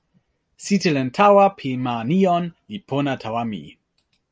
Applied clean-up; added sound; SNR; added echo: none; none; none; none.